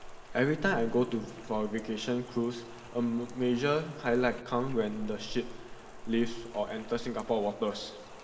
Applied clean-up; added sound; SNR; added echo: none; Rain; 11 dB; reverberation time 1.8 s.